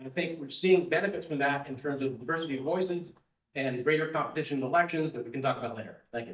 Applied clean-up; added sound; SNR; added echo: neural mask model DeepFilterNet 3.